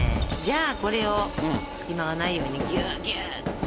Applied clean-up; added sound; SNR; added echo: none; Train; 1 dB; none.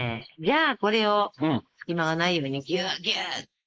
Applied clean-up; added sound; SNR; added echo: neural mask model Resemble Enhance denoiser.